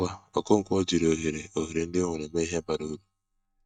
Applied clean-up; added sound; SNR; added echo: neural mask model DeepFilterNet 3.